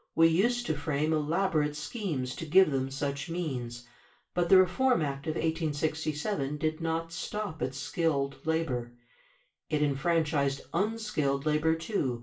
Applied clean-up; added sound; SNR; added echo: none; none; none; reverberation time 0.3 s.